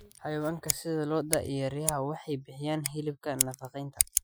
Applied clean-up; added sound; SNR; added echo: classical method Wiener filter.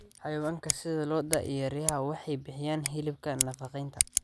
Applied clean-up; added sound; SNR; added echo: none; Scissors; 2 dB; none.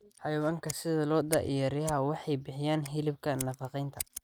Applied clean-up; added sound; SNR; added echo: neural mask model RNNoise.